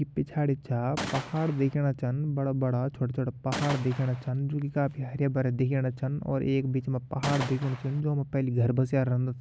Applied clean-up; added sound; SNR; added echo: none; Gunshot, gunfire; 9 dB; none.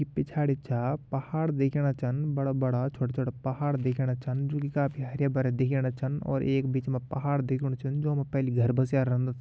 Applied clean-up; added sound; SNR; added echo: none; none; none; none.